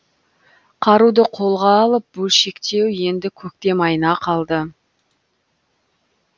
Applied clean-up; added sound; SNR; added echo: none; none; none; none.